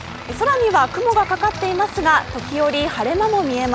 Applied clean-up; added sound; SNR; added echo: none; Aircraft; 16 dB; none.